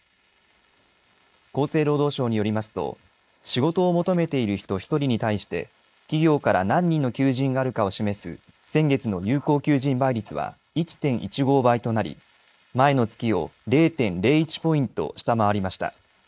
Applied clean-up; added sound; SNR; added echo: neural mask model Resemble Enhance denoiser.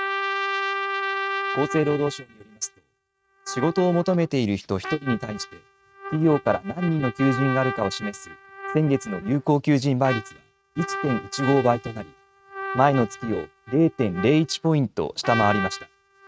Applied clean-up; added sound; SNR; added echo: neural mask model RNNoise.